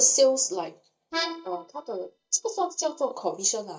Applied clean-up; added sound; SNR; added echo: neural mask model DeepFilterNet 3.